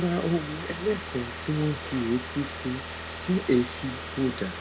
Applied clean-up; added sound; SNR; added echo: none; Car; 11 dB; none.